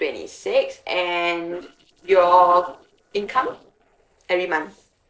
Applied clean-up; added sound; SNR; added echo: neural separator model SepFormer DNS4.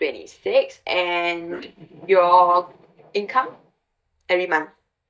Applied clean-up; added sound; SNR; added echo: neural mask model DeepFilterNet 3.